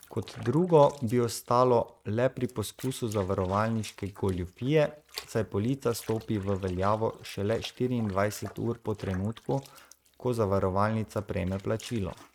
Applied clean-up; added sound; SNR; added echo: neural mask model RNNoise.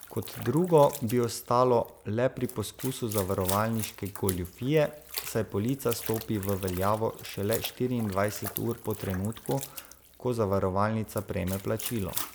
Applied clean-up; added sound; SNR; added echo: none; Trickle, dribble / Splash, splatter; 13 dB; none.